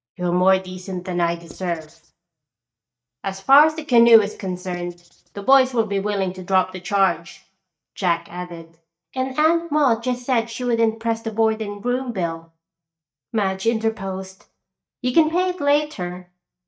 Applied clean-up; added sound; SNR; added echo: neural mask model DeepFilterNet 3.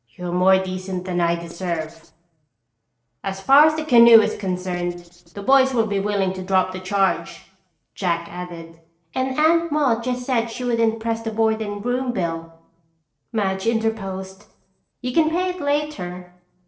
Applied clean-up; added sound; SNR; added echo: neural separator model SepFormer DNS4.